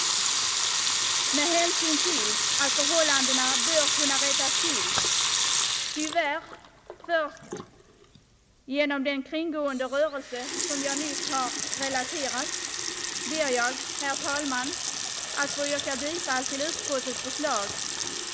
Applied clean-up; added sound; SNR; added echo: none; Sink (filling or washing) / Water tap, faucet / Liquid; -3 dB; none.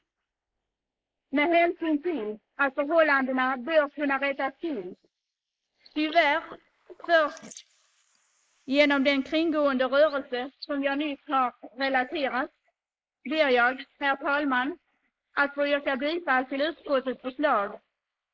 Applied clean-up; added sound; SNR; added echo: neural mask model Resemble Enhance denoiser.